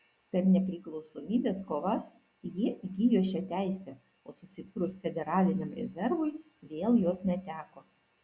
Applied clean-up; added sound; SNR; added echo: none; none; none; none.